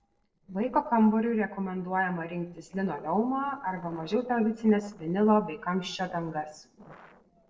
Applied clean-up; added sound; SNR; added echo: neural separator model SepFormer DNS4.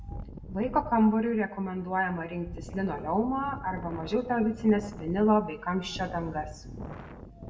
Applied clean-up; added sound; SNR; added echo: none; Wind; 14 dB; reverberation time 0.6 s.